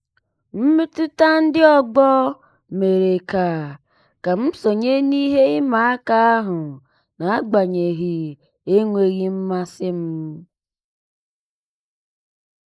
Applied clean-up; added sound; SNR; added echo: neural mask model Resemble Enhance denoiser.